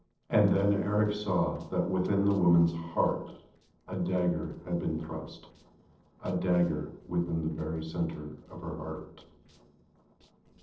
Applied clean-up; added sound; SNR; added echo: neural separator model SepFormer DNS4.